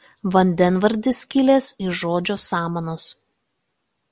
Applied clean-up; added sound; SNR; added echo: none; none; none; none.